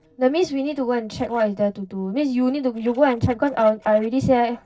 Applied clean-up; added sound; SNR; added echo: neural separator model SepFormer DNS4.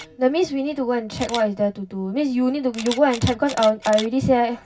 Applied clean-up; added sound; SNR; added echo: none; Camera; 16 dB; reverberation time 0.4 s.